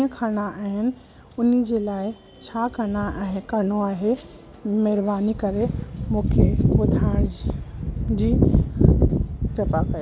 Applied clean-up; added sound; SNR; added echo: none; none; none; none.